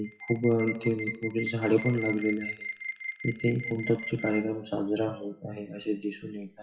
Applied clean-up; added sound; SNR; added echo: classical method WPE with log-MMSE.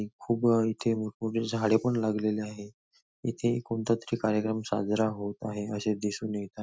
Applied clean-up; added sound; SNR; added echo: none; none; none; none.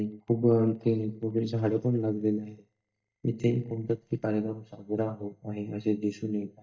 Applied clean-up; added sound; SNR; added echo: neural mask model DeepFilterNet 3.